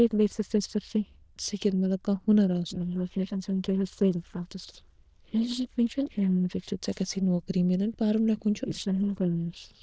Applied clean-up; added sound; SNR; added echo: neural diffusion model UNIVERSE++.